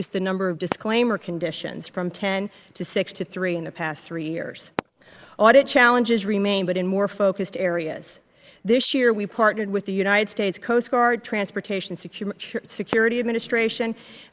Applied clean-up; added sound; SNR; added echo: neural mask model Resemble Enhance denoiser.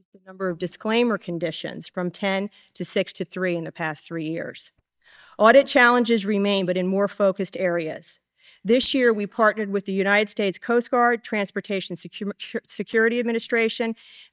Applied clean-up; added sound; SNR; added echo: neural mask model DeepFilterNet 3.